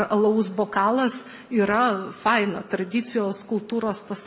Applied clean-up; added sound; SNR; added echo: none; none; none; none.